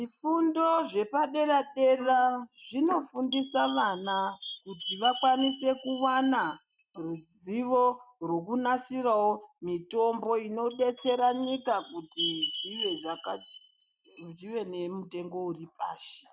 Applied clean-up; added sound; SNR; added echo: neural mask model RNNoise.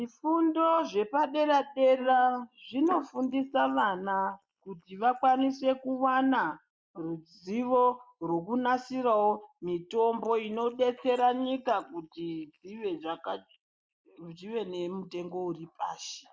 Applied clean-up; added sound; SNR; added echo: neural mask model Resemble Enhance denoiser.